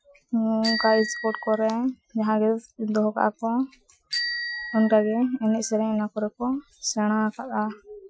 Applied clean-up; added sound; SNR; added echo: classical method Wiener filter.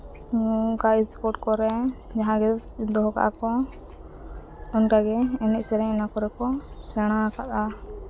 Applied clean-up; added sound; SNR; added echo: none; none; none; none.